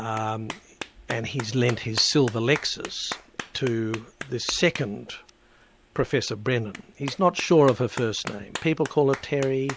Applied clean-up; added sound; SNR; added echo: none; Clapping; 14 dB; none.